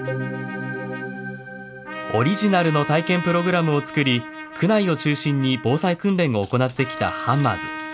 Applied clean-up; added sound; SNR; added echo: none; Trumpet; 12 dB; none.